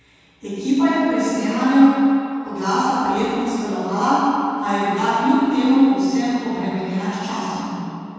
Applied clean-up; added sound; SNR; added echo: none; none; none; reverberation time 2.1 s.